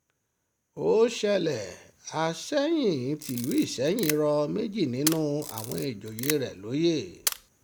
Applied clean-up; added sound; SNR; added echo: none; Camera; 9 dB; none.